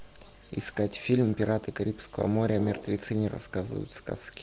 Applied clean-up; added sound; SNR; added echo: none; Brass instrument; 14 dB; none.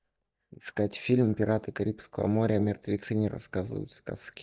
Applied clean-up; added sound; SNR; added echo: neural mask model DeepFilterNet 3.